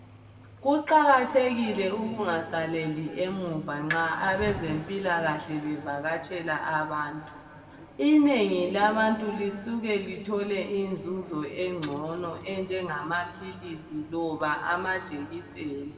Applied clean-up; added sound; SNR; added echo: none; Cricket / Waves, surf; 19 dB; reverberation time 1.9 s.